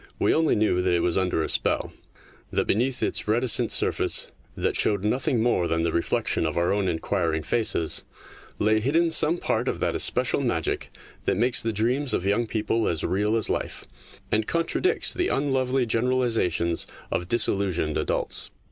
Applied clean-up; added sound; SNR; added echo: none; none; none; none.